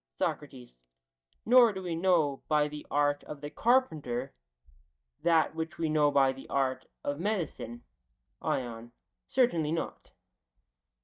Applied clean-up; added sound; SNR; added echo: neural mask model DeepFilterNet 3.